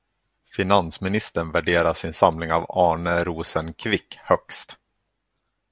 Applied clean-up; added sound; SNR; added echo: none; none; none; none.